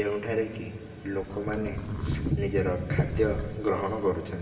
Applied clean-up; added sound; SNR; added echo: none; Livestock, farm animals, working animals; 9 dB; reverberation time 2.7 s.